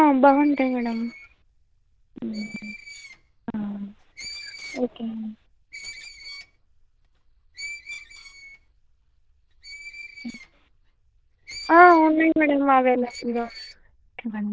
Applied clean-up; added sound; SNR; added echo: neural diffusion model UNIVERSE++.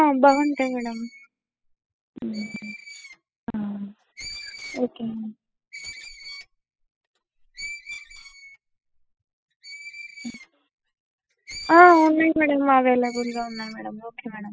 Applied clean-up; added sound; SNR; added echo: classical method spectral subtraction.